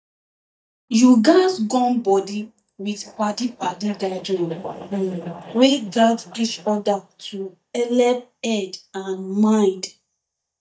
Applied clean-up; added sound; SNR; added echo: neural mask model DeepFilterNet 3.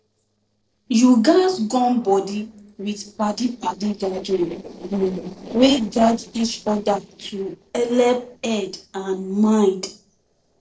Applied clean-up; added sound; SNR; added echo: neural separator model SepFormer DNS4.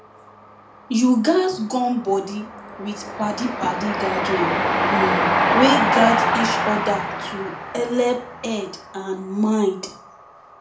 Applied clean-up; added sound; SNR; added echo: none; Train; 1 dB; reverberation time 0.4 s.